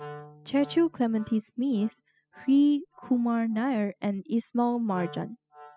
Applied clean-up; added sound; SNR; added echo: classical method spectral subtraction.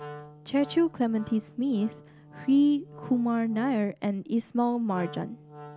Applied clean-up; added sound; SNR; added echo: none; Wind instrument, woodwind instrument; 18 dB; none.